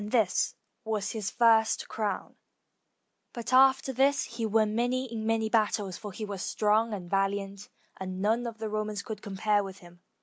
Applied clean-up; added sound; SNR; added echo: none; none; none; none.